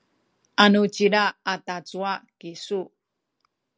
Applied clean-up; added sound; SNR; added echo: none; none; none; none.